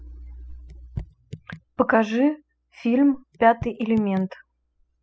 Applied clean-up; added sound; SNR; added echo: classical method spectral subtraction.